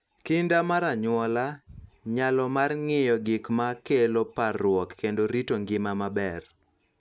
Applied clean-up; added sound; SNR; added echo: none; none; none; none.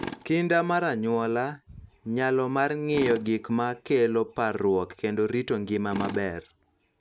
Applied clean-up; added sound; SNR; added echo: none; Tools; 15 dB; none.